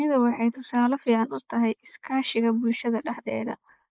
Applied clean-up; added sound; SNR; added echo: neural mask model Resemble Enhance denoiser.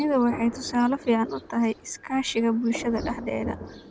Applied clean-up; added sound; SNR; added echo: none; Thunder; 13 dB; none.